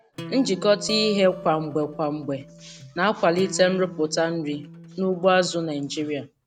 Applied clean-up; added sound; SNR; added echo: none; Acoustic guitar + Acoustic guitar; 15 dB; none.